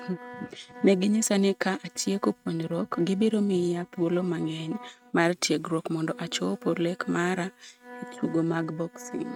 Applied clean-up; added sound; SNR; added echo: neural mask model RNNoise.